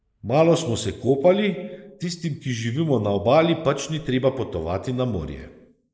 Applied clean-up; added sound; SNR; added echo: neural mask model Resemble Enhance denoiser.